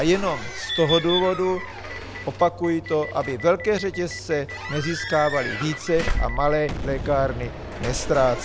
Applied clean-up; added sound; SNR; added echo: none; Boom + Squeak / Slam / Alarm / Wood; 6 dB; none.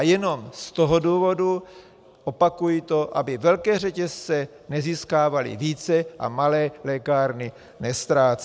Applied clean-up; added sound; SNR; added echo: none; none; none; none.